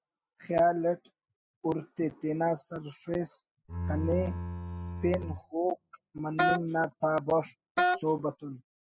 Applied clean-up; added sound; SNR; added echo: classical method spectral subtraction.